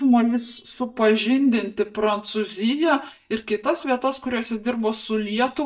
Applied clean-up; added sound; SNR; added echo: neural mask model DeepFilterNet 3.